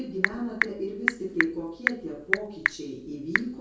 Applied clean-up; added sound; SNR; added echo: none; Telephone / Typing; -3 dB; reverberation time 0.6 s.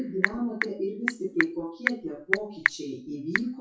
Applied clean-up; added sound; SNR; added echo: classical method WPE with log-MMSE.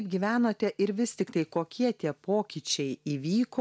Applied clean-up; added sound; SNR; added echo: none; none; none; none.